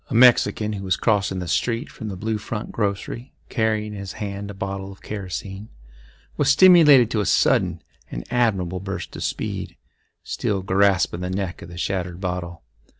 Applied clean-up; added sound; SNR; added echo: none; none; none; none.